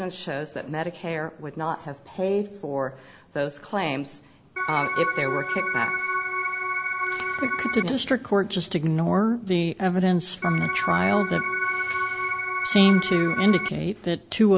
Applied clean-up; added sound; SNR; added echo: none; Organ; 1 dB; none.